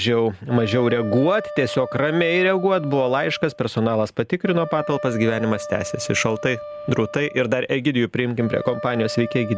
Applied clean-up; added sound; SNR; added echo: none; Wind instrument, woodwind instrument; 13 dB; none.